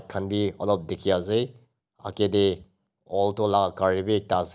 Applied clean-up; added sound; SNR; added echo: none; none; none; none.